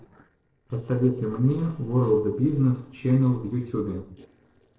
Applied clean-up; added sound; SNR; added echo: neural separator model SepFormer DNS4.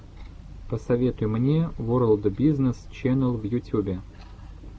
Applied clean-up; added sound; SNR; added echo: none; none; none; none.